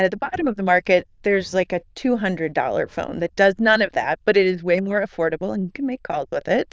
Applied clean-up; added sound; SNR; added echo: neural diffusion model UNIVERSE++.